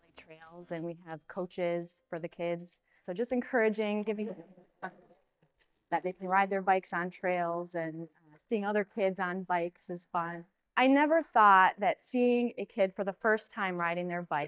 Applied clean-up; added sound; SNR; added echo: neural mask model DeepFilterNet 3.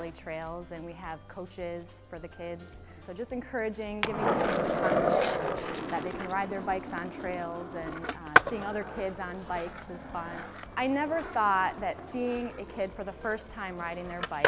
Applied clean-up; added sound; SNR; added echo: none; Skateboard; -1 dB; none.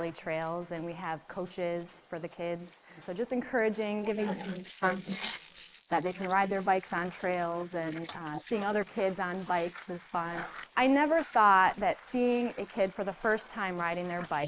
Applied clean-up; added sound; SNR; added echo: neural mask model Resemble Enhance denoiser.